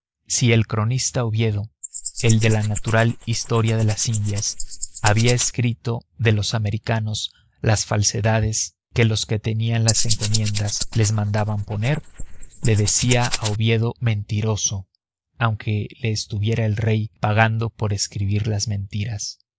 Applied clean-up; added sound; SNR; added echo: neural mask model Resemble Enhance denoiser.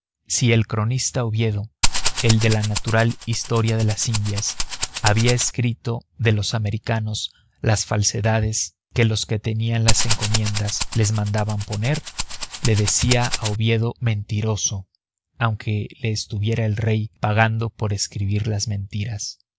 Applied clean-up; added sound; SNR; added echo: none; Rattle (instrument); 1 dB; none.